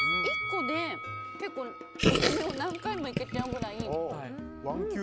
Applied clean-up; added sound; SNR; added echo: none; Bell + Gurgling; -2 dB; none.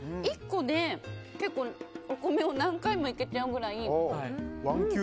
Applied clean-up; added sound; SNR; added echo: none; none; none; none.